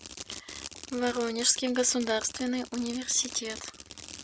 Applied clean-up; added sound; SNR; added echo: none; Fireworks; 13 dB; none.